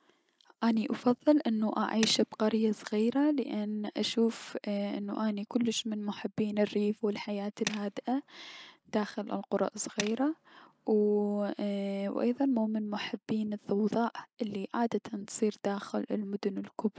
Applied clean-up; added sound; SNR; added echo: none; Tools; 13 dB; none.